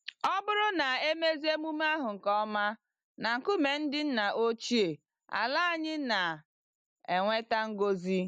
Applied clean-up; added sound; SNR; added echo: none; none; none; none.